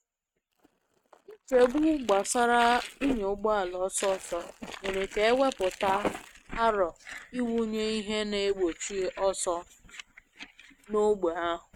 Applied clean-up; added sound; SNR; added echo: neural mask model RNNoise.